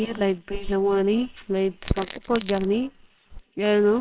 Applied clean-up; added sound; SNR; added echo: neural separator model SepFormer WHAMR!.